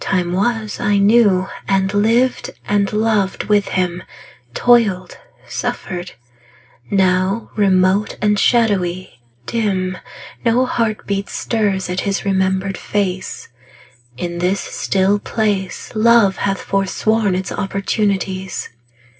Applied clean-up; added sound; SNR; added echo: none; none; none; reverberation time 0.4 s.